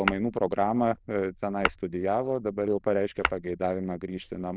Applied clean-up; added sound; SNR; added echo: neural diffusion model UNIVERSE++.